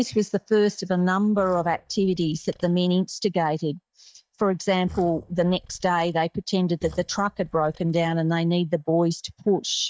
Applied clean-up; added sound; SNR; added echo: neural mask model DeepFilterNet 3.